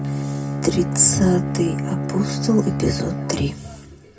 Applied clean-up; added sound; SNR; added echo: none; Bowed string instrument; 3 dB; reverberation time 0.2 s.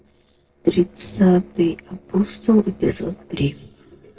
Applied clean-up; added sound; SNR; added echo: neural separator model SepFormer DNS4.